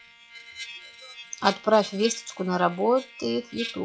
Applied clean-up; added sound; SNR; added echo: classical method log-MMSE.